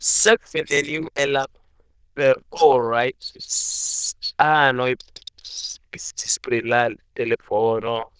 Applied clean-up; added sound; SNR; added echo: neural diffusion model UNIVERSE++.